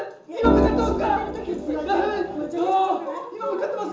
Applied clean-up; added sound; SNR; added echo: none; Organ; 0 dB; reverberation time 0.6 s.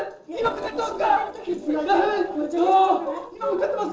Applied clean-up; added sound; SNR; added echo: neural separator model SepFormer DNS4.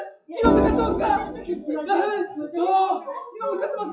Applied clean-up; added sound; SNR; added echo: classical method WPE with log-MMSE.